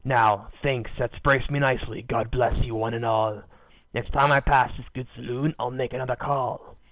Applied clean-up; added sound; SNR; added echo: neural separator model SepFormer DNS4.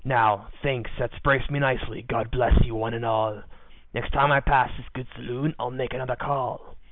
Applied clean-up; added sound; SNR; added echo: neural mask model Resemble Enhance denoiser.